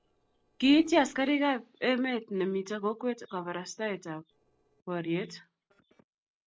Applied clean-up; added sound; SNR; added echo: neural separator model SepFormer DNS4.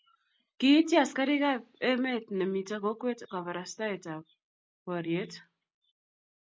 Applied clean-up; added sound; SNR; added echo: none; none; none; none.